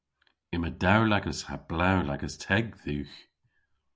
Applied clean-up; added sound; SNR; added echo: none; none; none; none.